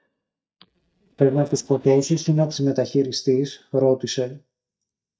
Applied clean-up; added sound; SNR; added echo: neural mask model DeepFilterNet 3.